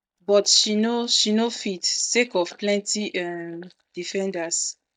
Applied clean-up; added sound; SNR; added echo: neural mask model DeepFilterNet 3.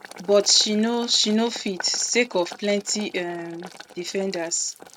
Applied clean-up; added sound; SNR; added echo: neural mask model RNNoise.